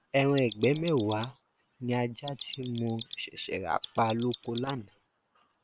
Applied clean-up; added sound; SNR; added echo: neural separator model SepFormer WHAM!.